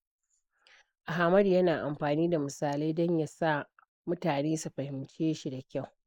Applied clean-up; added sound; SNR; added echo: neural mask model Resemble Enhance denoiser.